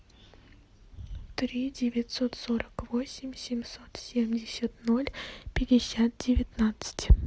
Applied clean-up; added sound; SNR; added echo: none; none; none; none.